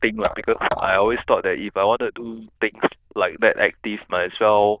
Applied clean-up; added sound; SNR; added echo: neural diffusion model UNIVERSE++.